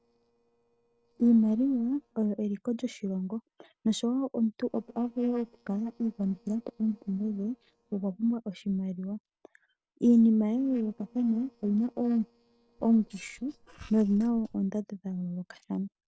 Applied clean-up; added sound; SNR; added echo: neural separator model SepFormer DNS4.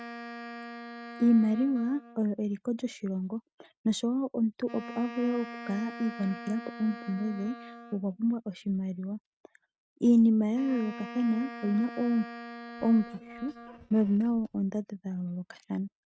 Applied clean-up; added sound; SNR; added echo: neural mask model RNNoise.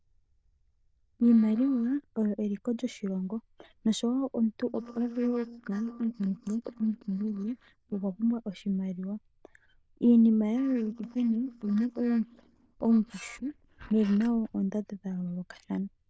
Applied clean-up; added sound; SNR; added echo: neural diffusion model UNIVERSE++.